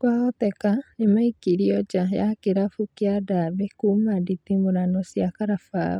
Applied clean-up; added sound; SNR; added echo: none; none; none; none.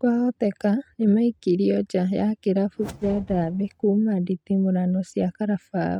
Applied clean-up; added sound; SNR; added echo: neural mask model RNNoise.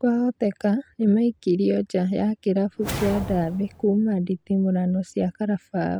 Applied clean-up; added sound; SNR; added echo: none; Whoosh, swoosh, swish; 12 dB; none.